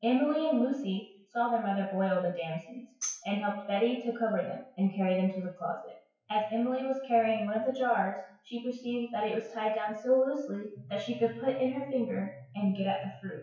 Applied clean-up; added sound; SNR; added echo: classical method WPE with log-MMSE.